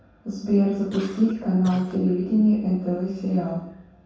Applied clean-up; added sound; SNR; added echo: none; Cough; 18 dB; reverberation time 0.7 s.